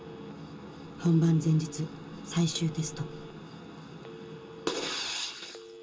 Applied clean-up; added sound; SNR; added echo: none; Telephone; 19 dB; reverberation time 0.2 s.